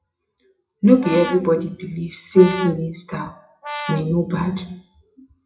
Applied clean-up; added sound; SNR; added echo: classical method WPE with log-MMSE.